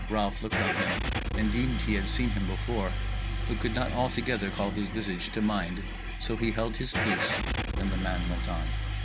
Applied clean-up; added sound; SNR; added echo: none; Engine starting / Car; -1 dB; none.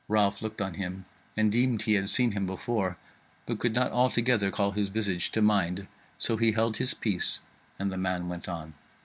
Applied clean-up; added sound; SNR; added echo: none; none; none; none.